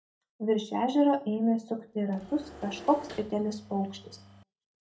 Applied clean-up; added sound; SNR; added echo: none; Engine / Mechanisms; 18 dB; reverberation time 0.3 s.